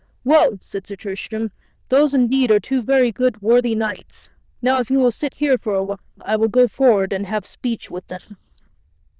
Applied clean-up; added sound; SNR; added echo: neural diffusion model UNIVERSE++.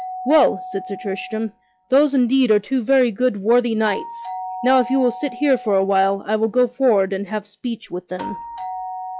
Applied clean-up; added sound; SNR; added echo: classical method log-MMSE.